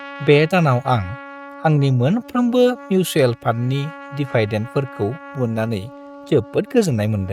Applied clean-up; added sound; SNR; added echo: neural mask model RNNoise.